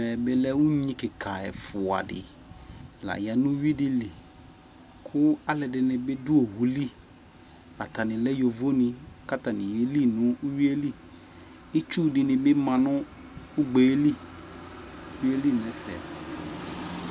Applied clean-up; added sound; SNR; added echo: none; none; none; none.